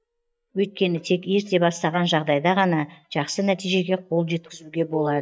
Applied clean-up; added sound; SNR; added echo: neural mask model DeepFilterNet 3.